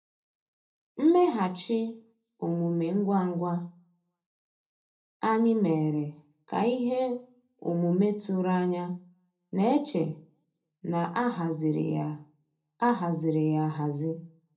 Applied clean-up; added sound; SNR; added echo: none; none; none; reverberation time 0.3 s.